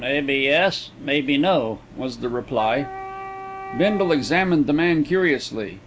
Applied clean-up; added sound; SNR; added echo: none; Wind instrument, woodwind instrument; 14 dB; none.